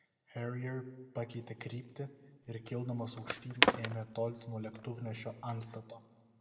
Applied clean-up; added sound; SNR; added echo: none; Skateboard; -4 dB; reverberation time 1.2 s.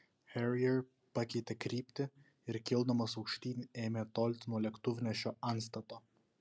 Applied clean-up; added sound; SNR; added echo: none; none; none; none.